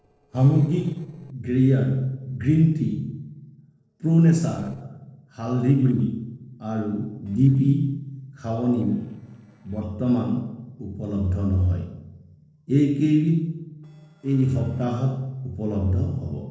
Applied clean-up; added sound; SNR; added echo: neural separator model SepFormer DNS4.